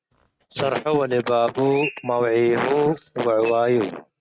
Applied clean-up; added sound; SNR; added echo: neural mask model RNNoise.